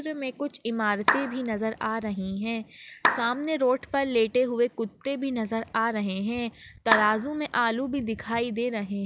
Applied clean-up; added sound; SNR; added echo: none; Clapping; 1 dB; none.